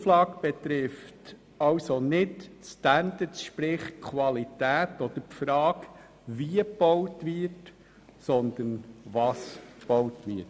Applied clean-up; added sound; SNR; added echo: none; none; none; none.